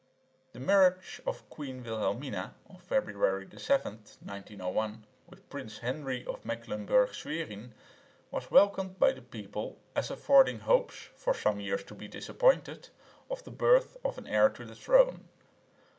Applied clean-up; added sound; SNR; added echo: none; none; none; none.